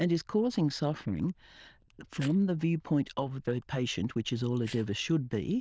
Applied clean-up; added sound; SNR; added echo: neural diffusion model UNIVERSE++.